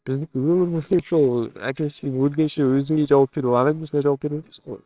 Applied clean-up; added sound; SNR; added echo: neural separator model SepFormer WHAMR!.